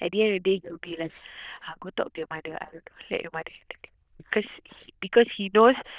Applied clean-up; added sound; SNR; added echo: neural diffusion model UNIVERSE++.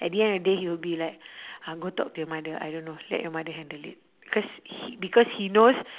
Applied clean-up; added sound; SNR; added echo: none; none; none; none.